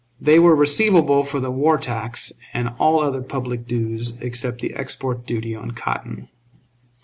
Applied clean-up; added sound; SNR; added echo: none; none; none; none.